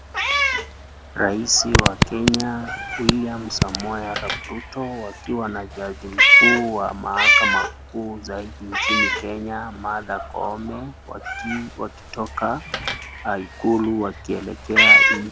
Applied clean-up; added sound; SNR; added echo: none; Fart + Meow; -4 dB; none.